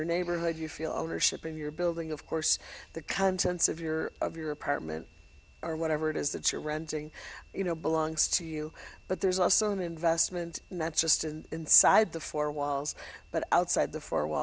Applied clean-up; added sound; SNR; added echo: none; none; none; none.